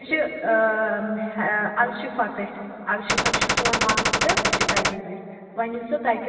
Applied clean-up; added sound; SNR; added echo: none; Gunshot, gunfire; -4 dB; reverberation time 2.6 s.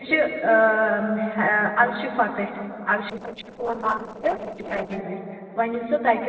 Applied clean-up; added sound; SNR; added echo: neural separator model SepFormer DNS4.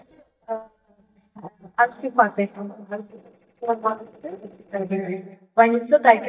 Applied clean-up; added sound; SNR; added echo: neural mask model DeepFilterNet 3.